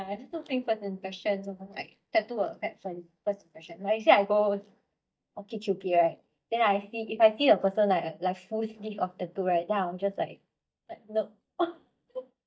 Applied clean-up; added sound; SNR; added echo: neural mask model DeepFilterNet 3.